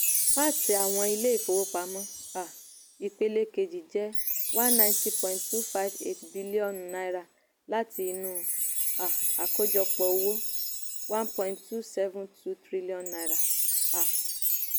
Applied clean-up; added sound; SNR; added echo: none; Chime; -2 dB; none.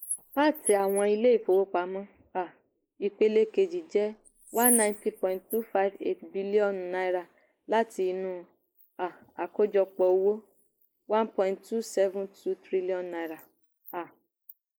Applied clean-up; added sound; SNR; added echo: neural mask model Resemble Enhance denoiser.